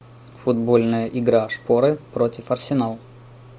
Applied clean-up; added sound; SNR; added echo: none; none; none; none.